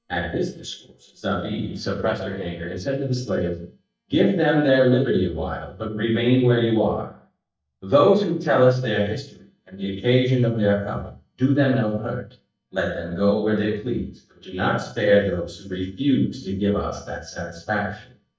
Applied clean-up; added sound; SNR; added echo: neural mask model DeepFilterNet 3.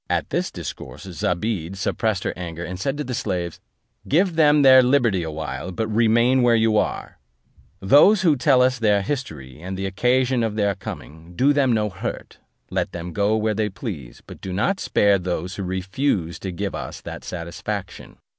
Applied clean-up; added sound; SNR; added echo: none; none; none; none.